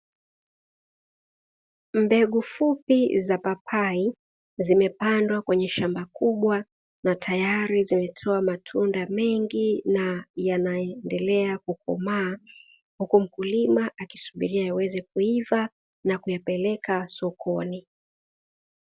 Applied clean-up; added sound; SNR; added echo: none; none; none; none.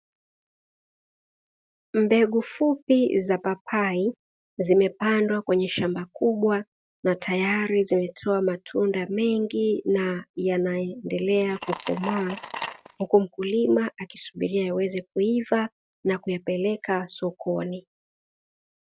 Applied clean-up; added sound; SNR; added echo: neural mask model RNNoise.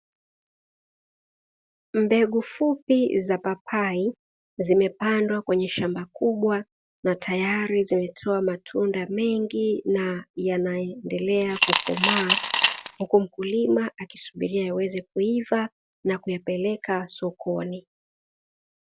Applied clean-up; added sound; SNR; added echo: none; Coin (dropping) / Glass; -1 dB; none.